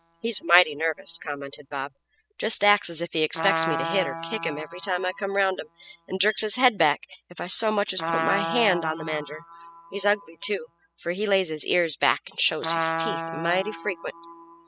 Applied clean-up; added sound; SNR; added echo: classical method spectral subtraction.